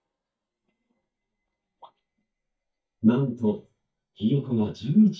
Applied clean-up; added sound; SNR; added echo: neural mask model DeepFilterNet 3.